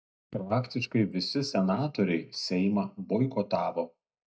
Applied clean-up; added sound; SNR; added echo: neural mask model DeepFilterNet 3.